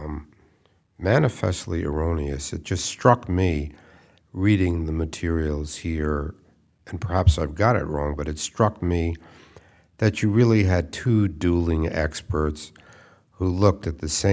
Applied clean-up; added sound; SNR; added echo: none; none; none; none.